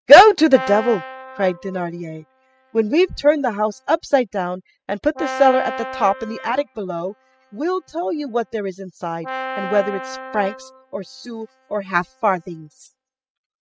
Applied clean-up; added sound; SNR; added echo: classical method spectral subtraction.